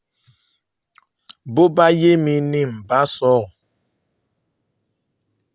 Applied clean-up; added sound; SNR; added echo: none; none; none; none.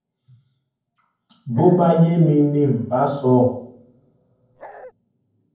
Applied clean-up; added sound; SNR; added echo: none; Bark; 19 dB; reverberation time 0.9 s.